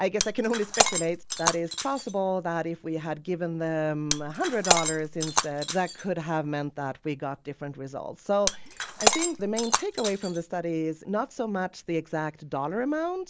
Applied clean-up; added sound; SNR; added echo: none; Shatter; 2 dB; none.